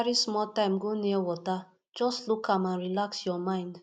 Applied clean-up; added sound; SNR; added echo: none; none; none; none.